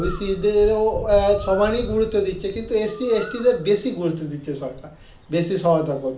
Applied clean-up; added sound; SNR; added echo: none; Bird; 13 dB; reverberation time 0.4 s.